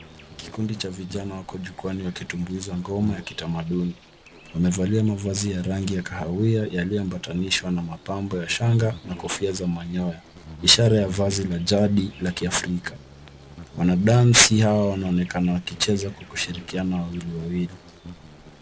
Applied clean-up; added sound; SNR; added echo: none; Insect; 19 dB; none.